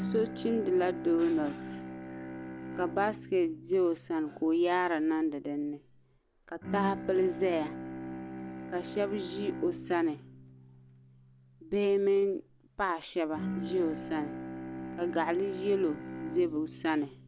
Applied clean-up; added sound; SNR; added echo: none; Bowed string instrument; 10 dB; none.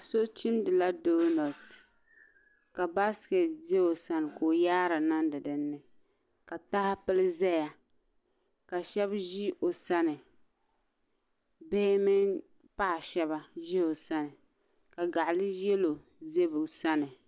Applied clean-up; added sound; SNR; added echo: none; none; none; none.